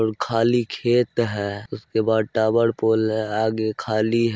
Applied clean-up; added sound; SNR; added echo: none; none; none; none.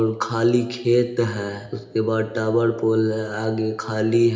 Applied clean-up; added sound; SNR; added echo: none; none; none; reverberation time 0.8 s.